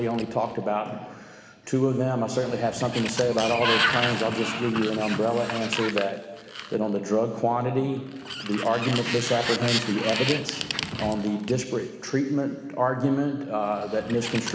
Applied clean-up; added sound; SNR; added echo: none; Sliding door; 7 dB; reverberation time 2.4 s.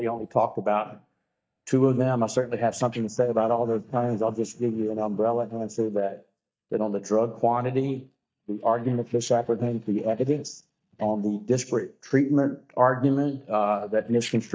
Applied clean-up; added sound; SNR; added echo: neural mask model DeepFilterNet 3.